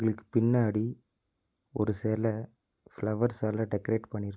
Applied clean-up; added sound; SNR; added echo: none; none; none; none.